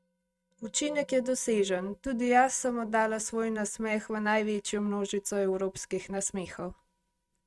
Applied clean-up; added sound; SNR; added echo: neural mask model RNNoise.